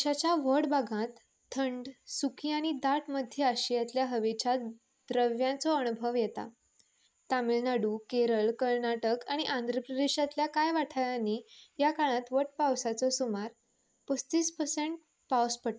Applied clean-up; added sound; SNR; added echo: neural mask model Resemble Enhance denoiser.